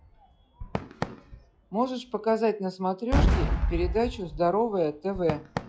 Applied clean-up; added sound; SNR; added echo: classical method log-MMSE.